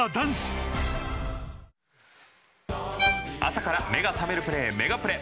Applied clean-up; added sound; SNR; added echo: none; Bowed string instrument; 1 dB; none.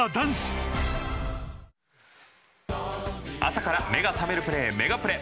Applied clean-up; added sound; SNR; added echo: none; none; none; none.